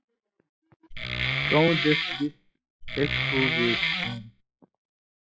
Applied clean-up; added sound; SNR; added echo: classical method log-MMSE.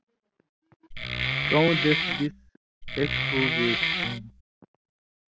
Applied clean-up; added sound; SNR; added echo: none; Wood; -3 dB; none.